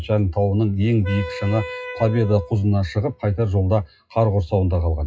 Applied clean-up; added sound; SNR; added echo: classical method WPE with log-MMSE.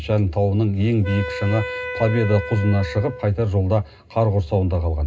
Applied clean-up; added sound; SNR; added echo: none; Wind instrument, woodwind instrument; 11 dB; reverberation time 0.2 s.